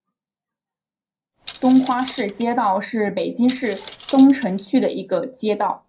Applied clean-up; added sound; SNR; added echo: none; Coin (dropping); 20 dB; reverberation time 0.3 s.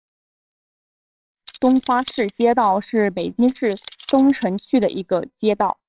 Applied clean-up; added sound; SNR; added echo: neural separator model SepFormer WHAMR!.